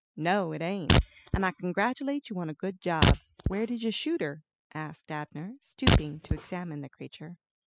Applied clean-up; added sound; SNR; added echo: classical method spectral subtraction.